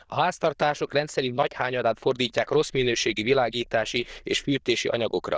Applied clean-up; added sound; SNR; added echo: neural diffusion model UNIVERSE++.